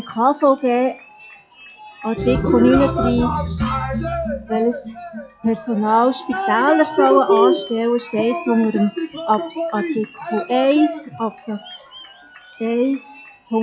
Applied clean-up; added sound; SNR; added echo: classical method log-MMSE.